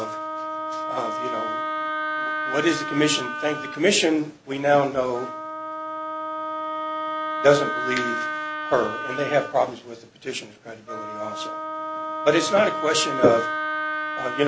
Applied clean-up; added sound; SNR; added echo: none; Wind instrument, woodwind instrument; 4 dB; none.